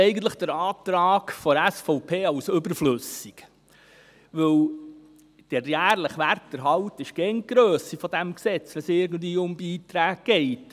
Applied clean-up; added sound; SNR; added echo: none; none; none; none.